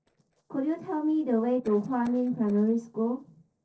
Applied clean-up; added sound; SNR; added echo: neural separator model SepFormer DNS4.